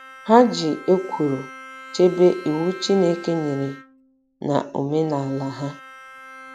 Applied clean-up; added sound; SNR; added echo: none; Bowed string instrument; 19 dB; none.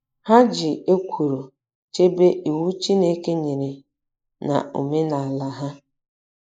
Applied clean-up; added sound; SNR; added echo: neural mask model Resemble Enhance denoiser.